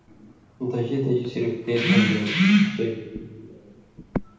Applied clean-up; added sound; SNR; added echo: none; Breathing; 16 dB; reverberation time 0.9 s.